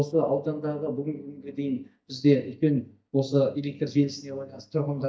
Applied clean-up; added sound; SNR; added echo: neural mask model DeepFilterNet 3.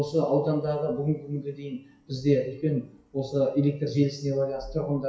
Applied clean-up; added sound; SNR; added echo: classical method WPE with log-MMSE.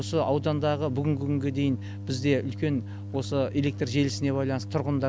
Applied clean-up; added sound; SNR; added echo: none; none; none; none.